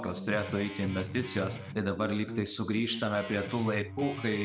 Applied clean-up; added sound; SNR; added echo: none; Guitar; 10 dB; none.